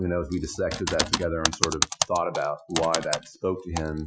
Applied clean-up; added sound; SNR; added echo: classical method Wiener filter.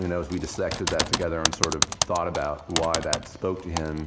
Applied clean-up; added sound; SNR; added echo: none; Typing; 1 dB; none.